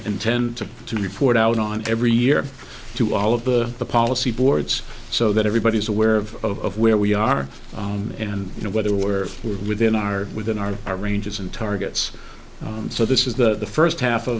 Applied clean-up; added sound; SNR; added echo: none; none; none; none.